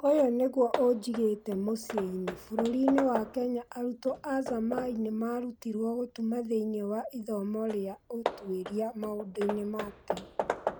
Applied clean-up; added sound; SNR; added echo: none; Hammer / Wood; 9 dB; none.